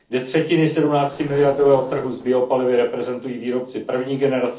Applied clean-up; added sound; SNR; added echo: neural separator model SepFormer DNS4.